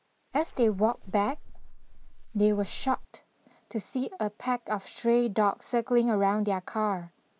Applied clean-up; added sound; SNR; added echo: neural mask model Resemble Enhance denoiser.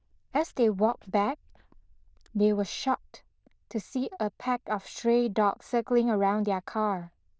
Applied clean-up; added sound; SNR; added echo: neural diffusion model UNIVERSE++.